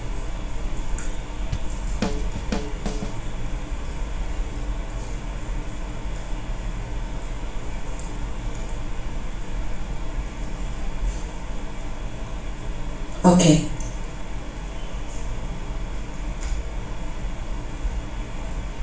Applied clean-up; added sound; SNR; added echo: none; Drum / Drum kit; 7 dB; reverberation time 0.4 s.